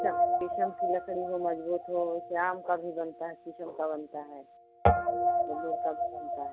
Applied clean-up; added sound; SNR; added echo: none; Guitar; -3 dB; none.